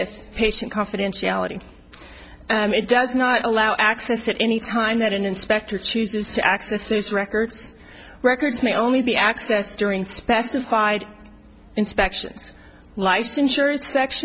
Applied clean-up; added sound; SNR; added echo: none; none; none; none.